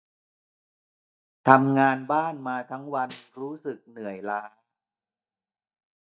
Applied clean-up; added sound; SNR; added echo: neural mask model DeepFilterNet 3.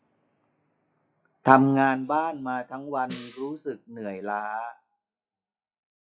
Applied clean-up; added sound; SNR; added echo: classical method WPE with log-MMSE.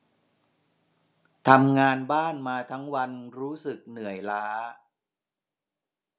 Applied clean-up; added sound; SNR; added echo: none; none; none; none.